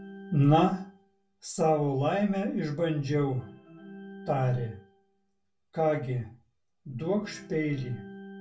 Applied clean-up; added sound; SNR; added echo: none; Organ; 19 dB; reverberation time 0.2 s.